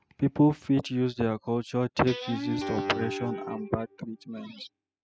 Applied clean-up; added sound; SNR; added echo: classical method spectral subtraction.